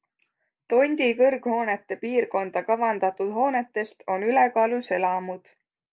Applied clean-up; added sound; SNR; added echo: none; none; none; none.